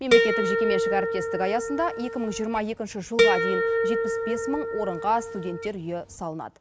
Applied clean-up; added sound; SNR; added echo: none; Harp; -3 dB; none.